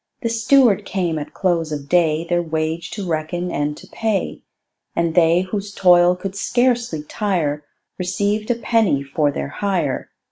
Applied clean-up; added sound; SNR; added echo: none; none; none; none.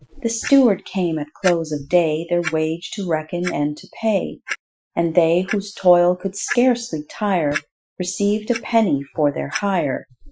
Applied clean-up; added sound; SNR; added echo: classical method Wiener filter.